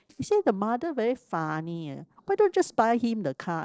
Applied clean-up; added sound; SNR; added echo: neural separator model SepFormer DNS4.